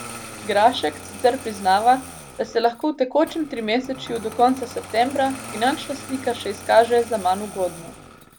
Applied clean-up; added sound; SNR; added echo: none; Engine starting; 16 dB; none.